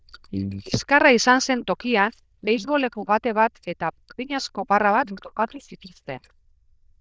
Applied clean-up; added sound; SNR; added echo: neural diffusion model UNIVERSE++.